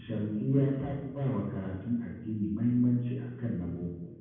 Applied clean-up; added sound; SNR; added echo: none; none; none; reverberation time 1.1 s.